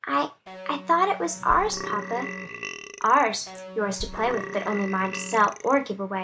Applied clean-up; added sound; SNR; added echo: none; Burping, eructation + Electric guitar; 11 dB; none.